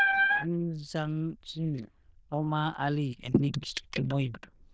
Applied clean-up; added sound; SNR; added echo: neural diffusion model UNIVERSE++.